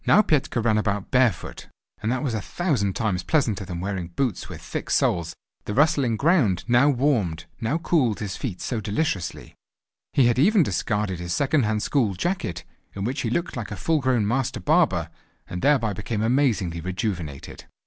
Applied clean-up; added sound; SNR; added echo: none; none; none; none.